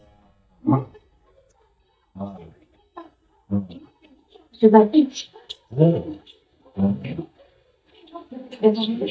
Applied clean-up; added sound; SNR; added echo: neural mask model DeepFilterNet 3.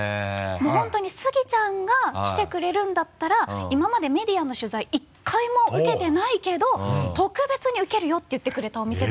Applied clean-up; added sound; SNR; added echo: none; none; none; none.